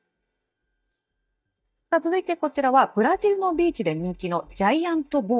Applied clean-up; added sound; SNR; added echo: neural mask model DeepFilterNet 3.